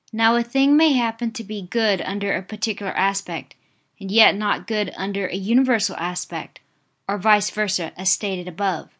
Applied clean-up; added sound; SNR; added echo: none; none; none; none.